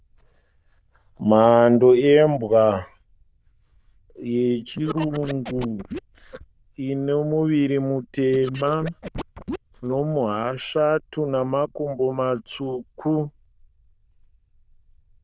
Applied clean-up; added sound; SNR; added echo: neural diffusion model UNIVERSE++.